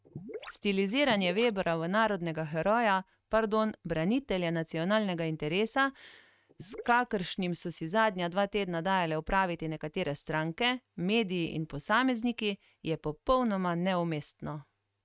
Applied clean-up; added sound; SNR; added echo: neural mask model RNNoise.